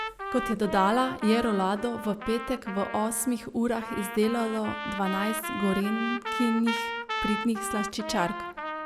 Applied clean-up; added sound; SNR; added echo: none; Trumpet; 7 dB; none.